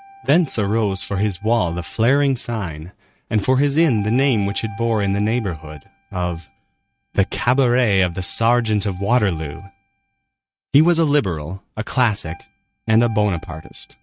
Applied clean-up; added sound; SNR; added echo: neural mask model RNNoise.